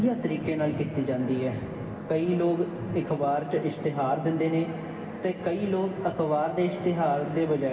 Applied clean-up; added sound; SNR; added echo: none; none; none; reverberation time 2.7 s.